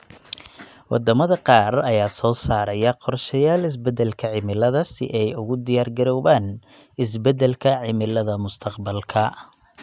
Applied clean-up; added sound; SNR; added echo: none; none; none; none.